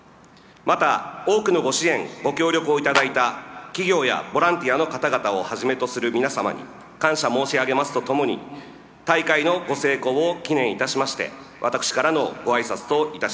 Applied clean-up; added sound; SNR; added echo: none; Clapping; 4 dB; none.